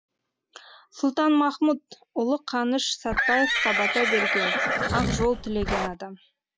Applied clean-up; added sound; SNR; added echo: none; Livestock, farm animals, working animals; -2 dB; none.